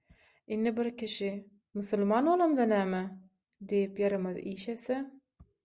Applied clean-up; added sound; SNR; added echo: none; none; none; none.